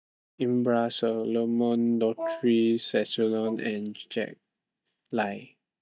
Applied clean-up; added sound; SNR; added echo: neural mask model DeepFilterNet 3.